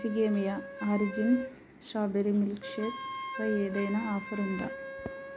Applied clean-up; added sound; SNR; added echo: none; Wind instrument, woodwind instrument; 10 dB; none.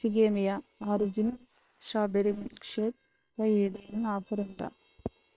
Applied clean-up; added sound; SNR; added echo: neural separator model SepFormer WHAM!.